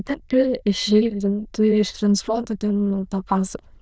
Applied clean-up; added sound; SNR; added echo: neural diffusion model UNIVERSE++.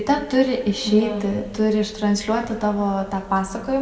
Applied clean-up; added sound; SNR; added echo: none; none; none; none.